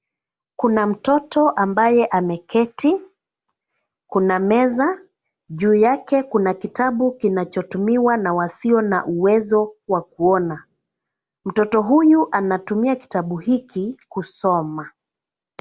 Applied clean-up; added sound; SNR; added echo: none; none; none; none.